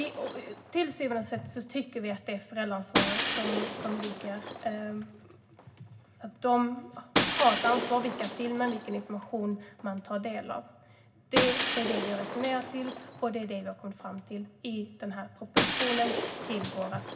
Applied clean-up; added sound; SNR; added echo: none; Shatter; 1 dB; reverberation time 0.4 s.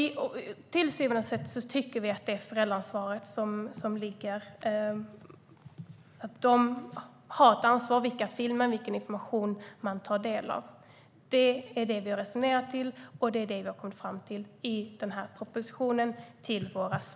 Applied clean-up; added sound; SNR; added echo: none; none; none; none.